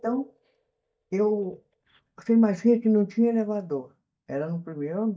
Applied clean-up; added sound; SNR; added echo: neural mask model DeepFilterNet 3.